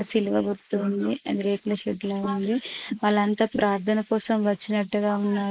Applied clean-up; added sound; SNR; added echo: neural mask model Resemble Enhance denoiser.